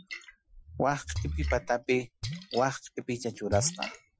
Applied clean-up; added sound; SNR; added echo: classical method Wiener filter.